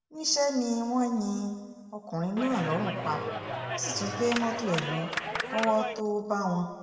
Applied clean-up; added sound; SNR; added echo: none; Clapping; 4 dB; reverberation time 1.4 s.